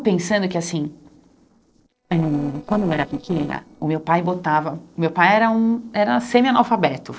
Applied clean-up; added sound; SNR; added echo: neural separator model SepFormer DNS4.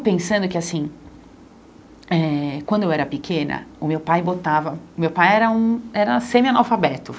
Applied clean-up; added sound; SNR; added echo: none; none; none; none.